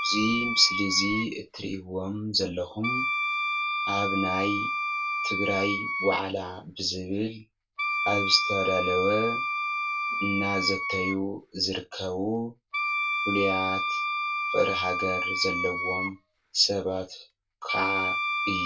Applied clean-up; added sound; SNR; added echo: none; Wind instrument, woodwind instrument; 1 dB; reverberation time 0.2 s.